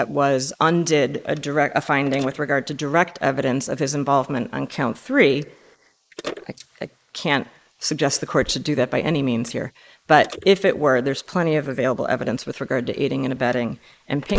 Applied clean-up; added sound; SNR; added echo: neural mask model Resemble Enhance denoiser.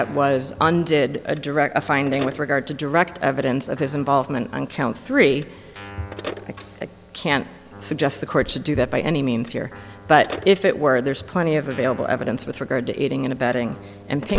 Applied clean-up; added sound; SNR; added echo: none; Telephone + Guitar; 18 dB; none.